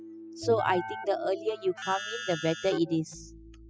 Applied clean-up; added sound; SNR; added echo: classical method spectral subtraction.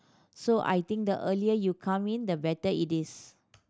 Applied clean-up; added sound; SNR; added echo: none; none; none; none.